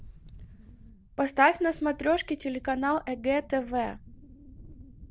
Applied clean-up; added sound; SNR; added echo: none; Wind; 19 dB; none.